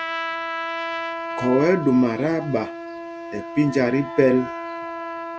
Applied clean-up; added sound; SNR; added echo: none; Trumpet; 7 dB; none.